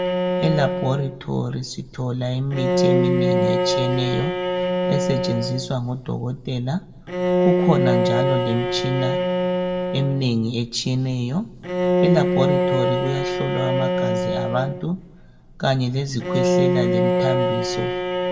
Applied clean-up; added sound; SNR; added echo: none; Bowed string instrument; -2 dB; reverberation time 1.4 s.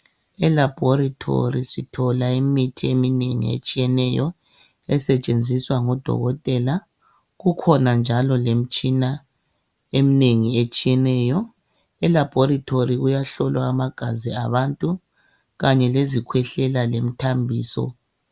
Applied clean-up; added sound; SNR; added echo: none; none; none; none.